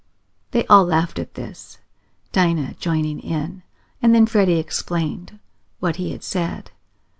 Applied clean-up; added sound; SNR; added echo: none; none; none; none.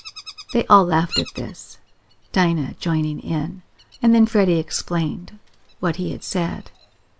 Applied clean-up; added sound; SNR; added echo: none; Bird vocalization, bird call, bird song; 18 dB; none.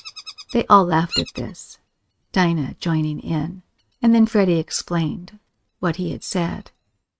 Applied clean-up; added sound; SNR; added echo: neural mask model RNNoise.